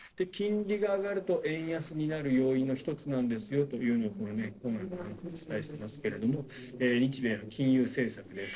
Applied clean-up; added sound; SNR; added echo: neural separator model SepFormer DNS4.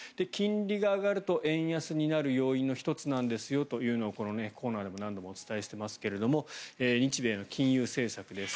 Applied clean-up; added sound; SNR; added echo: none; none; none; none.